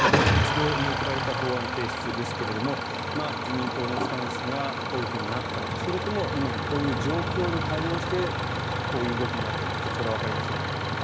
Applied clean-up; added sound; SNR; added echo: none; Idling / Engine starting; -4 dB; none.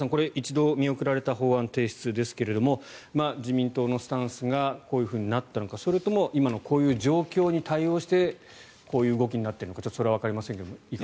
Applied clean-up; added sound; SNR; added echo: none; none; none; none.